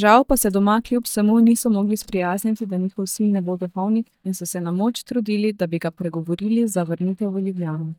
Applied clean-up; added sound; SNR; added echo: neural mask model DeepFilterNet 3.